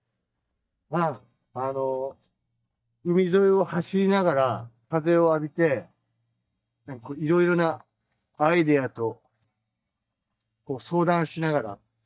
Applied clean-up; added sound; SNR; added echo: neural mask model DeepFilterNet 3.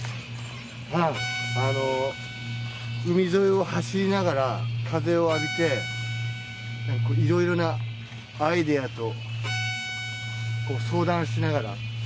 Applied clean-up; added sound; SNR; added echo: none; Bowed string instrument; 12 dB; none.